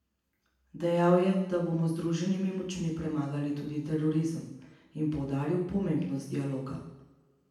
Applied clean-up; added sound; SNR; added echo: none; none; none; reverberation time 0.9 s.